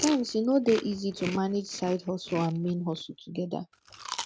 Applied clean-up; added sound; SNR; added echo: none; Chewing, mastication; 11 dB; none.